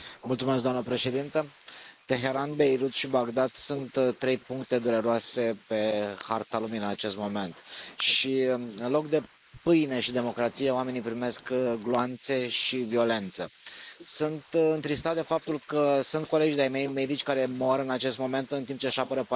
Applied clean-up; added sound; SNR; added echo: neural mask model Resemble Enhance denoiser.